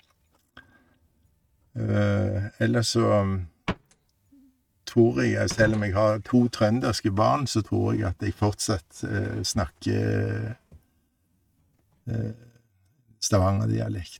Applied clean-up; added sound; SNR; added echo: neural mask model RNNoise.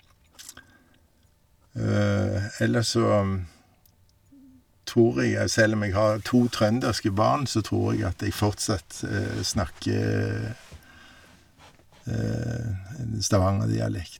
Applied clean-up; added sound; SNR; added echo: none; none; none; none.